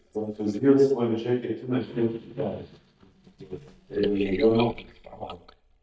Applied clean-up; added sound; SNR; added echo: neural mask model DeepFilterNet 3.